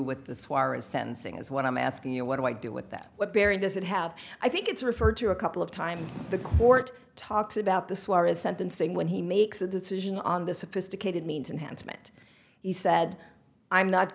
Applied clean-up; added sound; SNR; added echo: none; Purr; 11 dB; none.